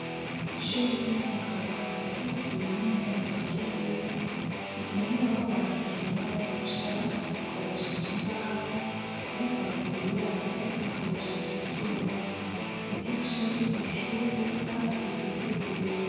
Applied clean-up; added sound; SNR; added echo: none; Guitar; 2 dB; reverberation time 2.1 s.